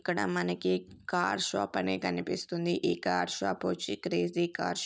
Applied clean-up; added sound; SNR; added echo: none; none; none; none.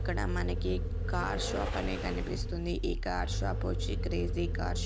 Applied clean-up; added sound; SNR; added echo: none; Vehicle; -3 dB; none.